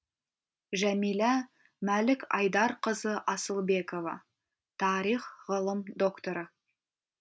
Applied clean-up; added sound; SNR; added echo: none; none; none; none.